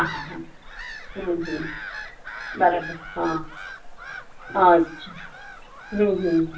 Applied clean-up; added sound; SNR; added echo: none; Gull, seagull / Bird vocalization, bird call, bird song; 13 dB; reverberation time 0.3 s.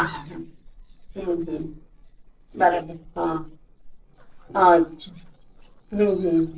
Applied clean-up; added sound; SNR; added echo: neural separator model SepFormer DNS4.